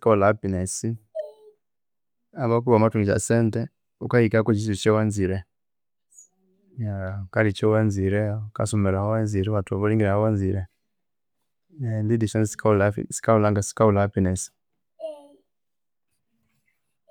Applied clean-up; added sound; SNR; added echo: none; none; none; none.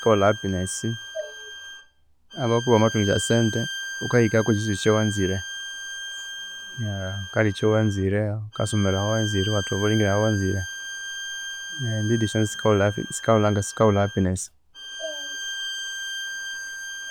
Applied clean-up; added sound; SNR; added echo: none; Bowed string instrument; 10 dB; none.